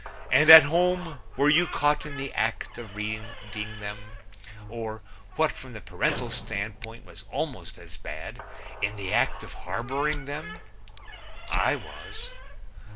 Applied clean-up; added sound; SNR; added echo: none; Fire + Squeak / Slam; 10 dB; none.